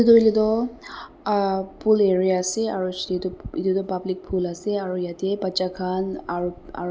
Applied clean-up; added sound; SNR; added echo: none; none; none; none.